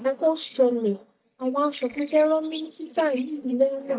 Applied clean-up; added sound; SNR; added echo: neural mask model DeepFilterNet 3.